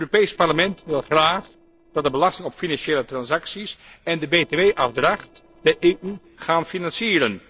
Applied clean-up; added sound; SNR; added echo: neural separator model SepFormer DNS4.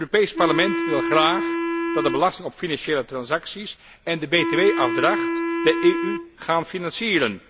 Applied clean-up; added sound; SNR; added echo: none; Wind instrument, woodwind instrument; 3 dB; none.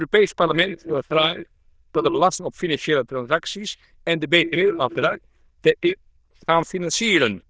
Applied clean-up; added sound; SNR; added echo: neural diffusion model UNIVERSE++.